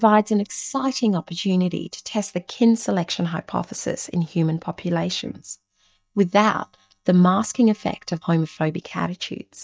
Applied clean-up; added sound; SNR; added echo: neural mask model DeepFilterNet 3.